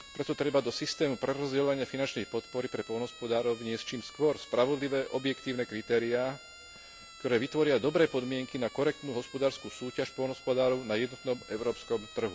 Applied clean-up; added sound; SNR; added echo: none; Siren; 19 dB; none.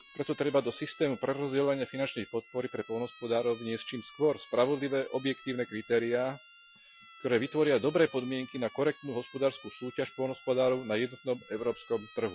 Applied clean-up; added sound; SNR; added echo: classical method Wiener filter.